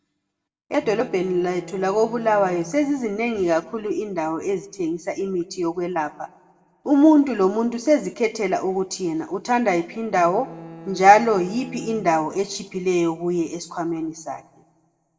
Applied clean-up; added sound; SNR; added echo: none; Bowed string instrument; 17 dB; reverberation time 0.7 s.